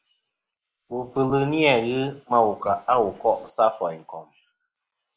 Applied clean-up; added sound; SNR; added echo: neural mask model Resemble Enhance denoiser.